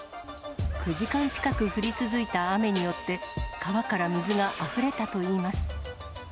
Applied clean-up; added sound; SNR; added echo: none; Trumpet + Accelerating, revving, vroom; 12 dB; none.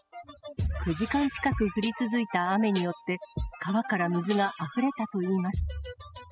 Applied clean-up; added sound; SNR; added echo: classical method spectral subtraction.